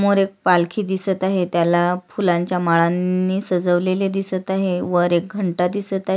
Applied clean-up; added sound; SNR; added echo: none; none; none; none.